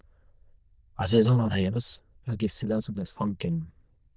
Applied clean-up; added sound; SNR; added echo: neural diffusion model UNIVERSE++.